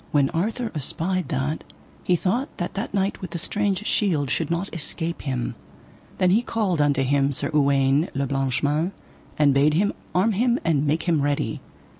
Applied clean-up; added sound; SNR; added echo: none; none; none; none.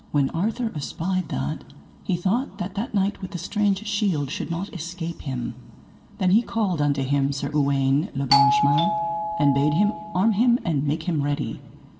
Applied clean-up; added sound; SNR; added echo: none; Doorbell; 0 dB; reverberation time 1.9 s.